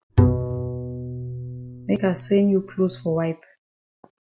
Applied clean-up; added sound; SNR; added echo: none; Bowed string instrument; 0 dB; none.